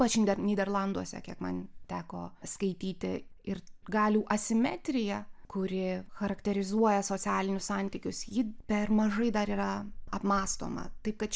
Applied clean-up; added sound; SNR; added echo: none; none; none; none.